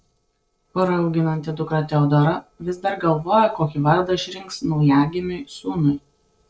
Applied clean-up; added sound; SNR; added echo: neural separator model SepFormer DNS4.